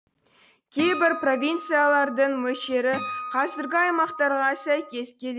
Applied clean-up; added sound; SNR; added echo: none; Acoustic guitar; 11 dB; none.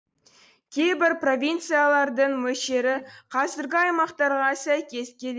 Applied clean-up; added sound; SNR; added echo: neural mask model Resemble Enhance denoiser.